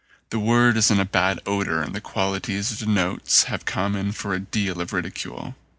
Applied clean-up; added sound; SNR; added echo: none; none; none; none.